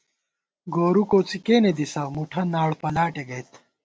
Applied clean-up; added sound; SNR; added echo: none; none; none; none.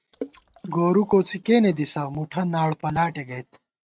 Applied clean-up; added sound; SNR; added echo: neural mask model RNNoise.